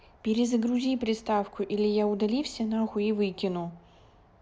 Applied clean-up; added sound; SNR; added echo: none; none; none; none.